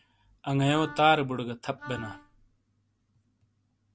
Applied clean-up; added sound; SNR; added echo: none; Wind instrument, woodwind instrument; 15 dB; none.